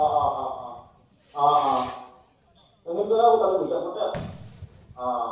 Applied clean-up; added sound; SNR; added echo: none; Fireworks; 19 dB; reverberation time 0.7 s.